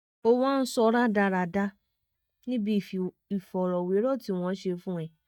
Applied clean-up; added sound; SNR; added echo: neural mask model DeepFilterNet 3.